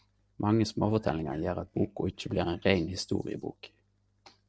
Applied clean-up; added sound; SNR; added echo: neural separator model SepFormer DNS4.